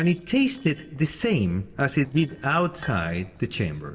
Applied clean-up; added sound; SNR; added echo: neural separator model SepFormer DNS4.